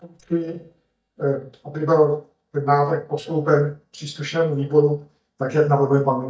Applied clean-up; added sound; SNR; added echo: neural mask model DeepFilterNet 3.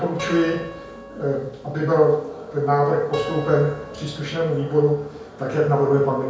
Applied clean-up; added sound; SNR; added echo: none; Acoustic guitar; 16 dB; reverberation time 0.5 s.